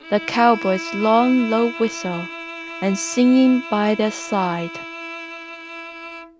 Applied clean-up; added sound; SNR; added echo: none; Bowed string instrument; 12 dB; none.